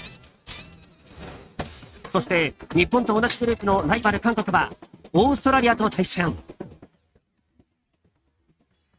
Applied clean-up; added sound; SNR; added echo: neural mask model RNNoise.